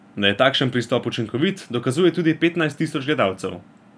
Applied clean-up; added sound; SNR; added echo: none; none; none; none.